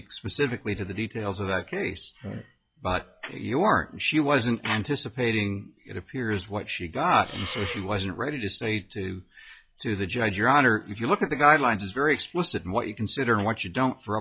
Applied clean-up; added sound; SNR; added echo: classical method log-MMSE.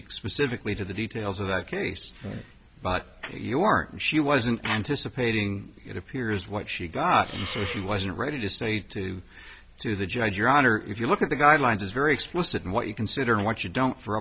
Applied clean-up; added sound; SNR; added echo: none; Breathing; 11 dB; none.